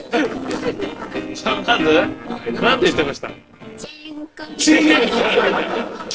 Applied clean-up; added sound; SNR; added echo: neural separator model SepFormer DNS4.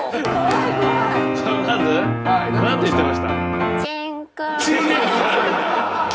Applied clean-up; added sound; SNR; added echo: none; Piano; 0 dB; reverberation time 0.3 s.